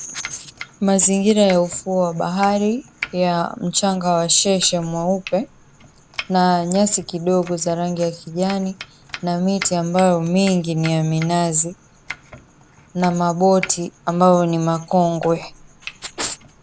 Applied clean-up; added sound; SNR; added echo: none; Domestic sounds, home sounds; 19 dB; none.